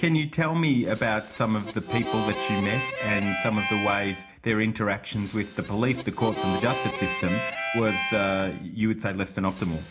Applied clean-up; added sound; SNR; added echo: none; Harmonica; 7 dB; reverberation time 0.4 s.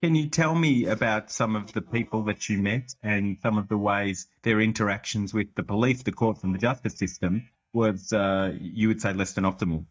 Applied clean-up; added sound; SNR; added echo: neural mask model DeepFilterNet 3.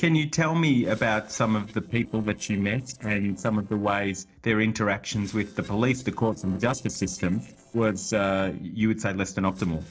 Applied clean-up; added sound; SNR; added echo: neural separator model SepFormer DNS4.